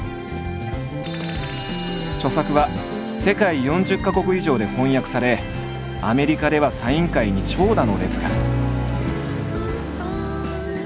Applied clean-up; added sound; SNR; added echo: none; none; none; none.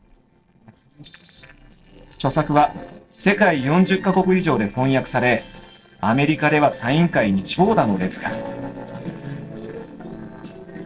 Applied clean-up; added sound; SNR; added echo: neural separator model SepFormer DNS4.